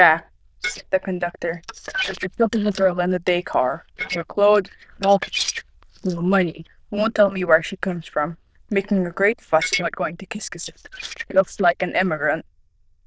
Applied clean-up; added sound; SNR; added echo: neural diffusion model UNIVERSE++.